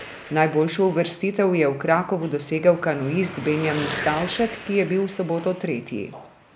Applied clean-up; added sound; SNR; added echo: none; Car passing by / Traffic noise, roadway noise / Engine; 14 dB; none.